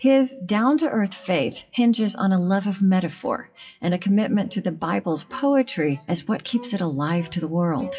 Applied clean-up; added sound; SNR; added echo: classical method WPE with log-MMSE.